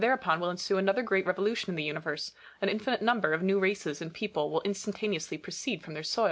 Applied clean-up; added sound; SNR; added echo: none; none; none; none.